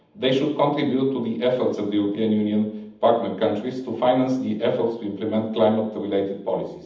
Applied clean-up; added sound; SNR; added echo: none; none; none; reverberation time 0.8 s.